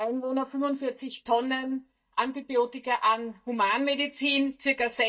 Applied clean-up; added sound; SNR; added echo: neural mask model DeepFilterNet 3.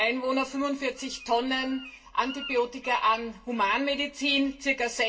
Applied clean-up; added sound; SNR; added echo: none; Bird; 18 dB; reverberation time 0.2 s.